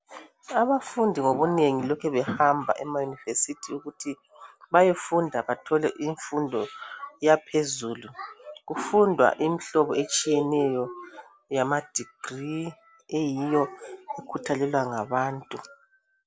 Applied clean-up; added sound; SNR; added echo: none; none; none; none.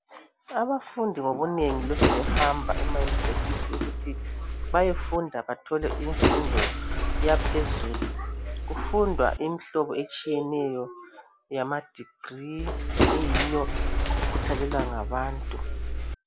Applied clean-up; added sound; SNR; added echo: none; Bird; -4 dB; none.